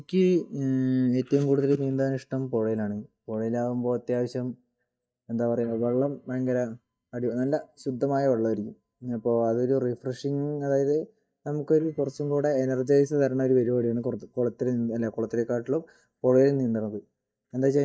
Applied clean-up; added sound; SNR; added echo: neural mask model DeepFilterNet 3.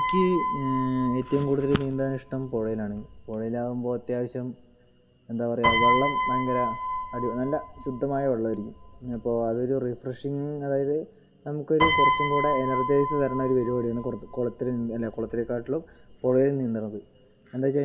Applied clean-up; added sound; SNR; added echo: none; Piano; 4 dB; reverberation time 0.7 s.